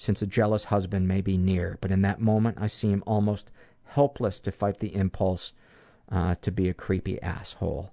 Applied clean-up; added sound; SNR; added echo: none; none; none; none.